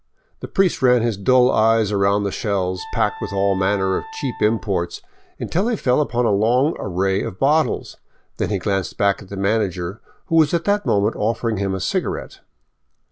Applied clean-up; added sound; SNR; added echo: none; Wind instrument, woodwind instrument; 17 dB; none.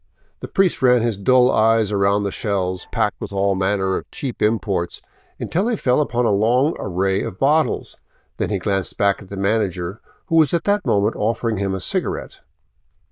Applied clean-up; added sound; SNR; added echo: neural diffusion model UNIVERSE++.